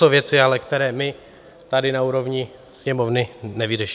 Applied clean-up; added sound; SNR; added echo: none; none; none; none.